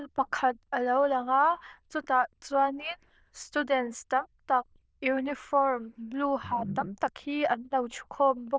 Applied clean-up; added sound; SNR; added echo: neural diffusion model UNIVERSE++.